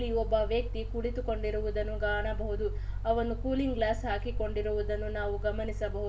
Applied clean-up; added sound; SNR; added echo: none; Mechanical fan; 2 dB; reverberation time 0.4 s.